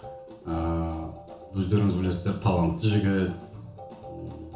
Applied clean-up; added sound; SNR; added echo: none; none; none; reverberation time 0.7 s.